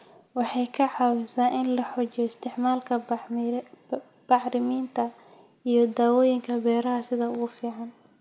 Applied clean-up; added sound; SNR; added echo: none; none; none; none.